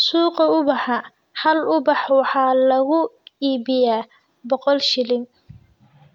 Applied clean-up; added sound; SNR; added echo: none; none; none; none.